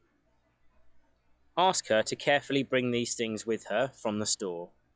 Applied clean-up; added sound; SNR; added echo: classical method log-MMSE.